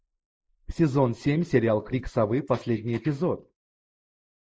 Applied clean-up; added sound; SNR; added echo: neural mask model Resemble Enhance denoiser.